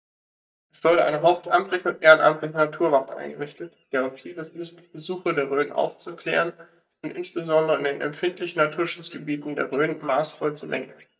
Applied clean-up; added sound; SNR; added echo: neural mask model DeepFilterNet 3.